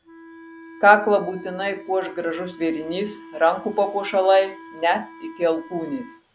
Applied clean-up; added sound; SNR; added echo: none; Wind instrument, woodwind instrument; 19 dB; none.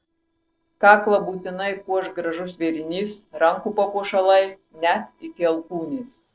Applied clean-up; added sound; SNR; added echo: neural separator model SepFormer DNS4.